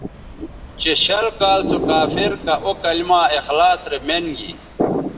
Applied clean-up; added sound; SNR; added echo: none; Walk, footsteps / Waves, surf / Wind; 19 dB; reverberation time 1.0 s.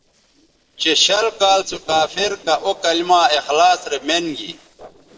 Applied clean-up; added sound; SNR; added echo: neural separator model SepFormer DNS4.